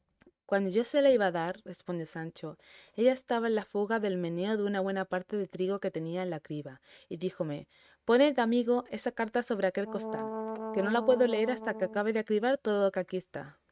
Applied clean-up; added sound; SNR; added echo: neural mask model RNNoise.